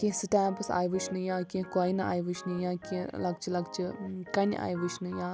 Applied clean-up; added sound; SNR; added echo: none; Organ; 15 dB; none.